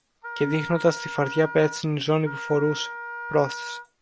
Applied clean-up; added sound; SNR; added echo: none; Wind instrument, woodwind instrument; 11 dB; none.